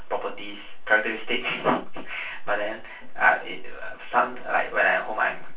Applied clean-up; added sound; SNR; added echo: none; none; none; reverberation time 0.2 s.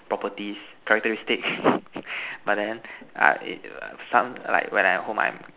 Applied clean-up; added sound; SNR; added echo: none; none; none; none.